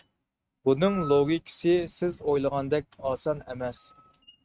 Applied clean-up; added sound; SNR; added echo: neural mask model RNNoise.